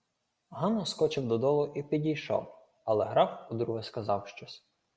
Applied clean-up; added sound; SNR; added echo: none; none; none; none.